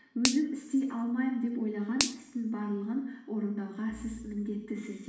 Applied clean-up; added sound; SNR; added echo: none; Finger snapping; 5 dB; reverberation time 0.8 s.